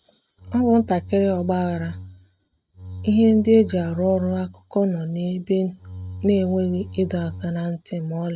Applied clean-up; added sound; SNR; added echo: neural mask model RNNoise.